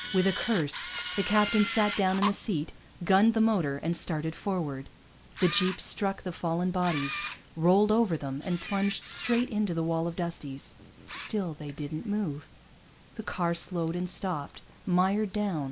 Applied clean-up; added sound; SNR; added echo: none; Camera; 12 dB; none.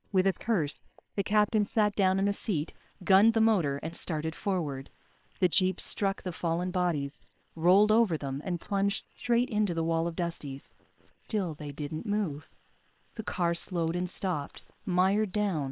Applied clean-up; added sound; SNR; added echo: neural separator model SepFormer WHAM!.